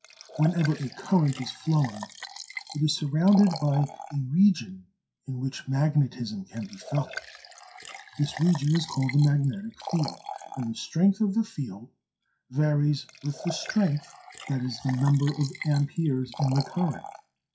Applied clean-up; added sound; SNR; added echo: classical method WPE with log-MMSE.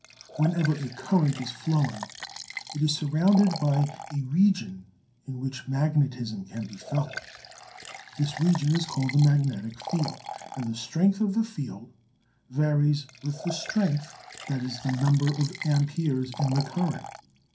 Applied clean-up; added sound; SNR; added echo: none; Liquid; 15 dB; reverberation time 0.3 s.